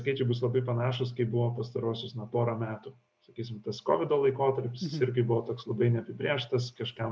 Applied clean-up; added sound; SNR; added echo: none; none; none; none.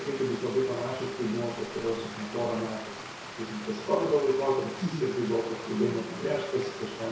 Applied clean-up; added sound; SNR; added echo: none; Stream; 11 dB; reverberation time 0.7 s.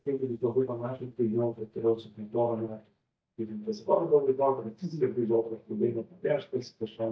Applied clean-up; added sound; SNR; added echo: neural mask model DeepFilterNet 3.